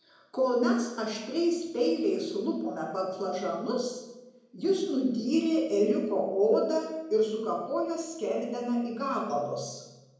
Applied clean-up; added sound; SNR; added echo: none; none; none; reverberation time 0.9 s.